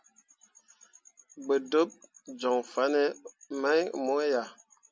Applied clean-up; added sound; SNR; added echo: none; none; none; none.